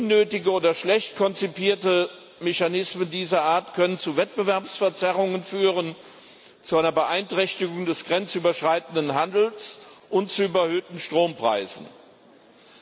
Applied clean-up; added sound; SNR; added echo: none; none; none; none.